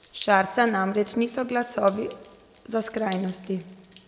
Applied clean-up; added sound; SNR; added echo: none; Drip; 13 dB; none.